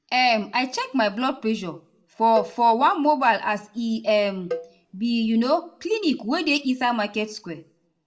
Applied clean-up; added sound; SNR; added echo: none; Cowbell; 15 dB; reverberation time 0.3 s.